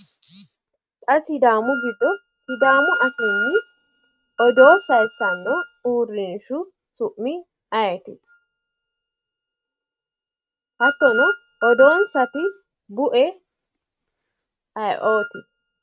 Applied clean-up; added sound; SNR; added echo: neural mask model RNNoise.